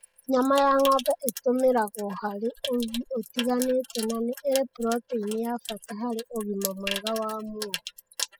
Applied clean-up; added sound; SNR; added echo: classical method spectral subtraction.